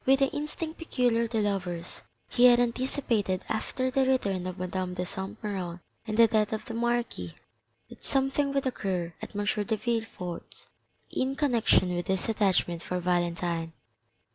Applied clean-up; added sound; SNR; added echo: none; none; none; none.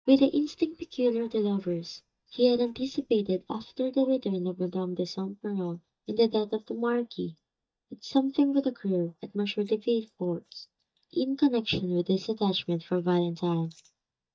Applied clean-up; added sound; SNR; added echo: neural mask model DeepFilterNet 3.